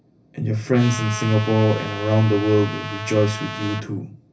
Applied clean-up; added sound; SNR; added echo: none; Trumpet; 11 dB; reverberation time 0.4 s.